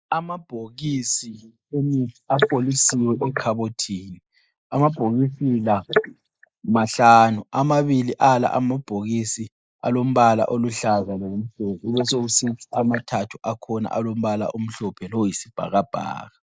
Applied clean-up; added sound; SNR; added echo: neural mask model Resemble Enhance denoiser.